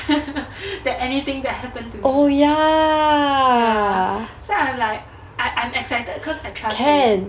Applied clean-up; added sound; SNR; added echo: none; none; none; none.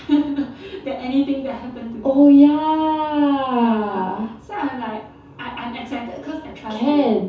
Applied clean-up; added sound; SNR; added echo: none; none; none; reverberation time 0.9 s.